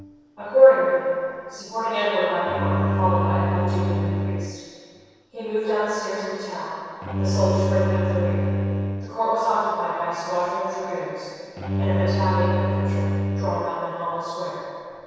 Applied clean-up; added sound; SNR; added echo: none; Bowed string instrument; 2 dB; reverberation time 2.2 s.